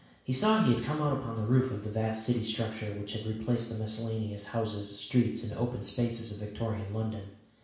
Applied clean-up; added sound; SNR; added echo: none; none; none; reverberation time 0.7 s.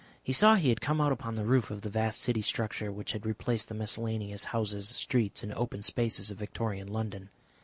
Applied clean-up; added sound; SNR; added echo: none; none; none; none.